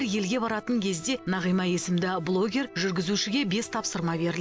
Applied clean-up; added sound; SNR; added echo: none; none; none; none.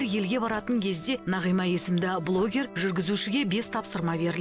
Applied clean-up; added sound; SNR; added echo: none; Wind instrument, woodwind instrument + Dog; 19 dB; none.